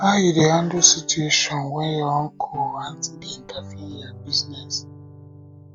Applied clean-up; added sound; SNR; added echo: none; Guitar; 17 dB; none.